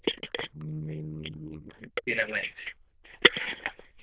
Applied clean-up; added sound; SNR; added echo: neural diffusion model UNIVERSE++.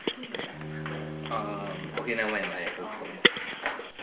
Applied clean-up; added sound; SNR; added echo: none; Bowed string instrument; 10 dB; none.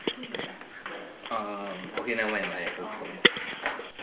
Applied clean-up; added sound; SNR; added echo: none; none; none; none.